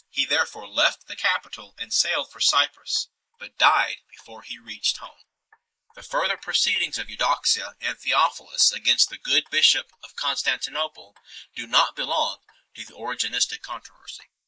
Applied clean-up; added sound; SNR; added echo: neural mask model Resemble Enhance denoiser.